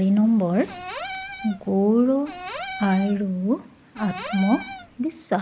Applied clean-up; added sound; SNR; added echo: none; Cupboard open or close / Door; 12 dB; none.